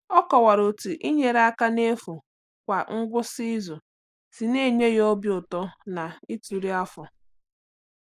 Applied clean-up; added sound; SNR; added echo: neural mask model Resemble Enhance denoiser.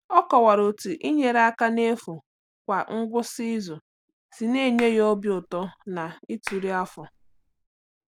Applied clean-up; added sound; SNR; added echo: none; Clapping; 18 dB; none.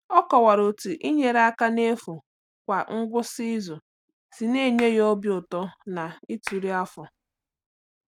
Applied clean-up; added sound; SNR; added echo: neural mask model RNNoise.